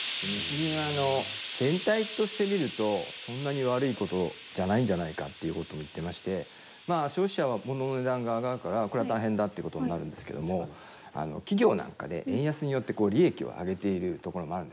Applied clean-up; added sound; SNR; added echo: none; Hiss; 10 dB; none.